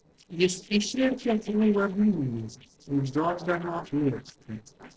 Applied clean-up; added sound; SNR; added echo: neural separator model SepFormer DNS4.